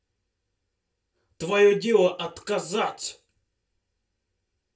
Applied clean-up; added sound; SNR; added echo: none; none; none; reverberation time 0.2 s.